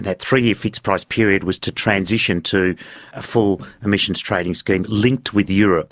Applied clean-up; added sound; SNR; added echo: none; none; none; none.